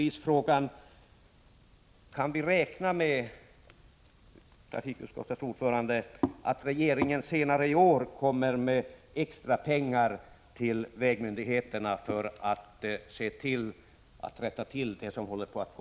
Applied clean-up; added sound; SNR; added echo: none; none; none; none.